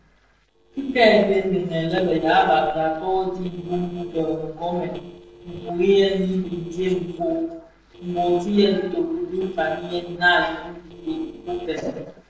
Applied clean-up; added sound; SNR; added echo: neural separator model SepFormer DNS4.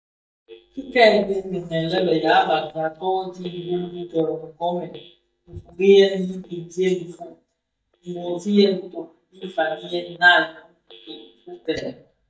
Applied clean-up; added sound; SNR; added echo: neural mask model DeepFilterNet 3.